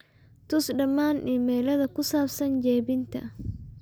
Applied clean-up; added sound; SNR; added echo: none; none; none; none.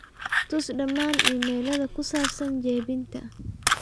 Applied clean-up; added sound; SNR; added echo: none; Fire; 1 dB; none.